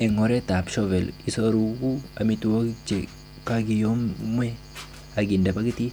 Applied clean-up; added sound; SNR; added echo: none; none; none; none.